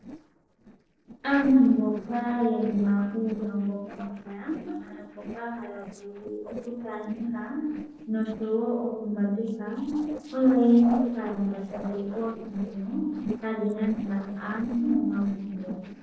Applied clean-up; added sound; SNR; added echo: neural separator model SepFormer DNS4.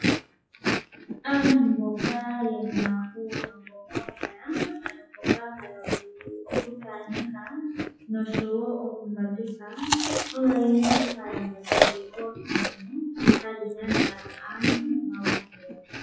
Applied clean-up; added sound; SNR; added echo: classical method WPE with log-MMSE.